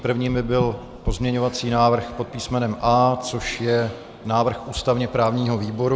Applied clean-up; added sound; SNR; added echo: none; none; none; none.